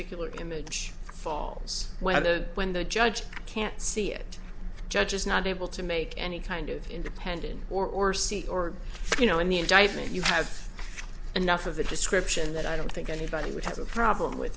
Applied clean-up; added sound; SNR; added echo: none; none; none; none.